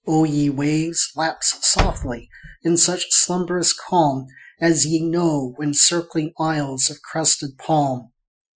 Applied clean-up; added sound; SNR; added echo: classical method Wiener filter.